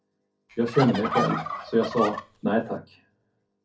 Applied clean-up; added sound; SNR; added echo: none; Fowl; 5 dB; reverberation time 0.3 s.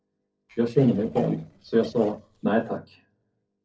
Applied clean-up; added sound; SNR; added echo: neural separator model SepFormer DNS4.